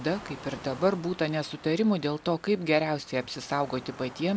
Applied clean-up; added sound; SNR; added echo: none; Waves, surf; 18 dB; none.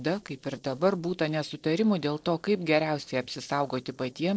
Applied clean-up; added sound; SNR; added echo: neural separator model SepFormer DNS4.